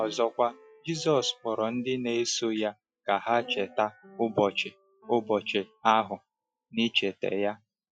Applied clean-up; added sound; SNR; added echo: classical method Wiener filter.